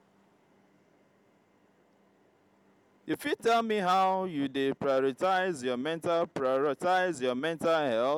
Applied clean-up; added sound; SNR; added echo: none; none; none; none.